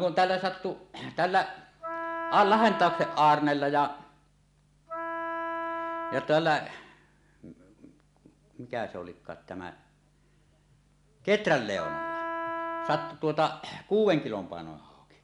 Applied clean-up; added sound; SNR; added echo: none; Wind instrument, woodwind instrument; 6 dB; none.